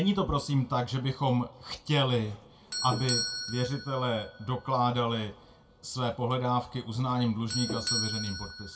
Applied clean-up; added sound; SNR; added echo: none; Doorbell; 9 dB; reverberation time 0.2 s.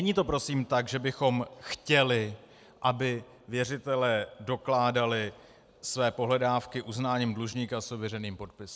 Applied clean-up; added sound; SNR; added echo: none; none; none; none.